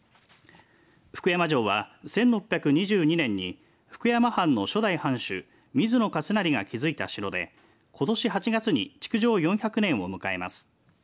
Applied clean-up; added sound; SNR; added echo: none; none; none; none.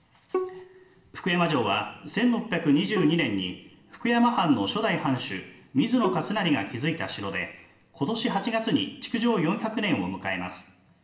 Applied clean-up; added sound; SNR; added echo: none; Bowed string instrument; 11 dB; reverberation time 1.0 s.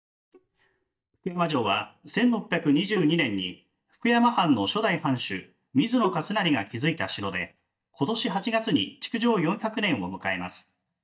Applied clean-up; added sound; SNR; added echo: neural mask model DeepFilterNet 3.